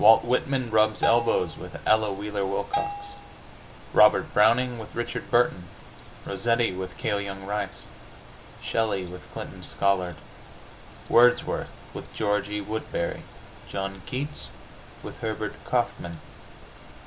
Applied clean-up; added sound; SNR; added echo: none; Bell; 8 dB; none.